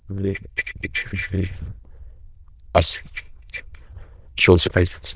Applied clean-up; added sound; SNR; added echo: neural diffusion model UNIVERSE++.